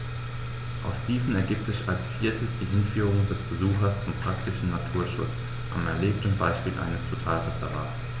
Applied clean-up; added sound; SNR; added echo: none; none; none; none.